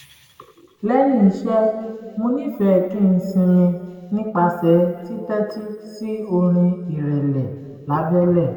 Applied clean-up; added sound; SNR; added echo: none; none; none; reverberation time 2.0 s.